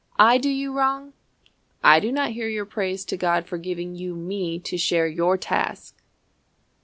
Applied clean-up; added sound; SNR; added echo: none; none; none; none.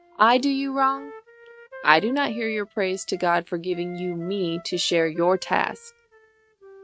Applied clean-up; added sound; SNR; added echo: neural mask model RNNoise.